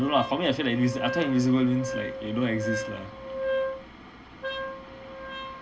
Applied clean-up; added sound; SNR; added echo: none; Wind instrument, woodwind instrument; 6 dB; reverberation time 0.4 s.